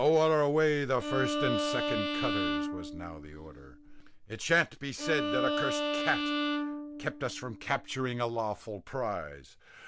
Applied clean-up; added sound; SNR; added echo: none; Bowed string instrument; 2 dB; none.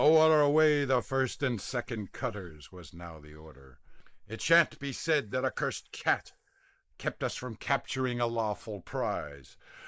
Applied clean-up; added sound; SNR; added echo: neural mask model Resemble Enhance denoiser.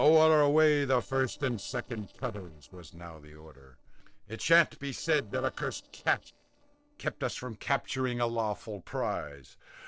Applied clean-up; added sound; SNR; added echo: neural separator model SepFormer DNS4.